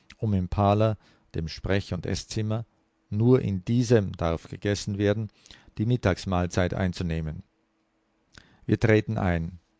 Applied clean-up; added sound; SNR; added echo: none; none; none; none.